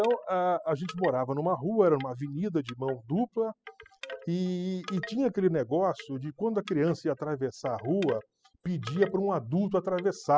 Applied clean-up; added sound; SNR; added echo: classical method spectral subtraction.